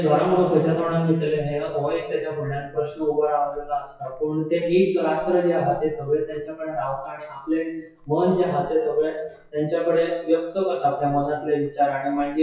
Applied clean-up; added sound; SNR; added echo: classical method WPE with log-MMSE.